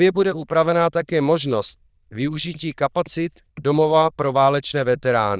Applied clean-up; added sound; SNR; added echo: neural diffusion model UNIVERSE++.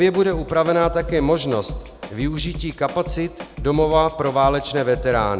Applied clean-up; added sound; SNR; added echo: none; Drum kit; 12 dB; none.